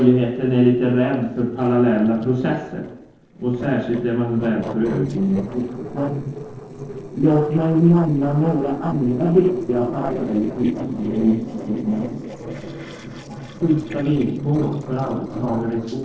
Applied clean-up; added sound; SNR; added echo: neural separator model SepFormer DNS4.